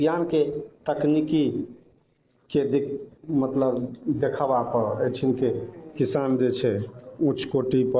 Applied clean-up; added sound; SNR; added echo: neural separator model SepFormer DNS4.